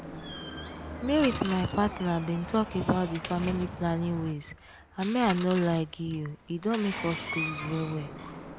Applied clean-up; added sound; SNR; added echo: none; Door + Bicycle; 9 dB; none.